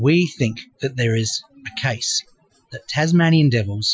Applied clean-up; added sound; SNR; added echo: classical method Wiener filter.